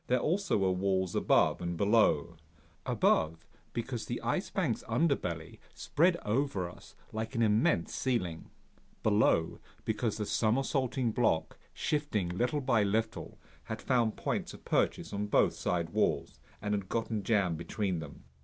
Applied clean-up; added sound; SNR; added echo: none; none; none; none.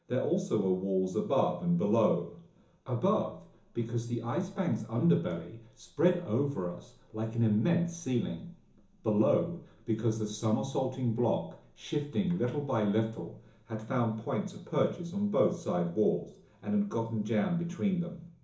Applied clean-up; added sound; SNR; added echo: none; none; none; reverberation time 0.7 s.